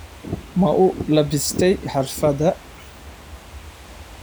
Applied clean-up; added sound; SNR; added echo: none; Fireworks / Ocean; 12 dB; none.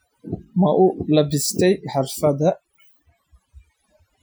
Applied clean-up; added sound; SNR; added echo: classical method Wiener filter.